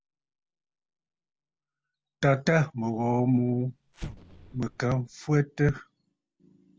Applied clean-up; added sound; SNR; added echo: none; Explosion; 16 dB; none.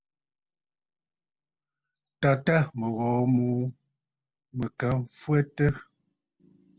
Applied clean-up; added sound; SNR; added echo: none; none; none; none.